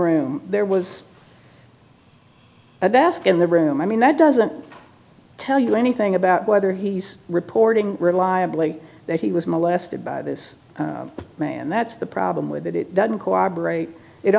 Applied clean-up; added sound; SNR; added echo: none; none; none; none.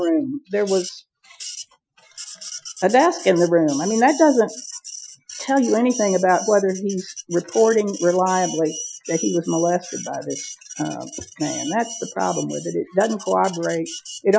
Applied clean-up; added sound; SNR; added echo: classical method Wiener filter.